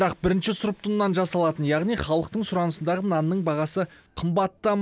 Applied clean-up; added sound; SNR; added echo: none; none; none; none.